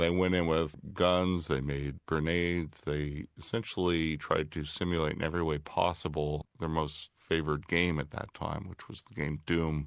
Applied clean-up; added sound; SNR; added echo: none; none; none; none.